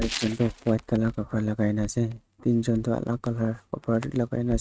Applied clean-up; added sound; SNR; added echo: neural mask model RNNoise.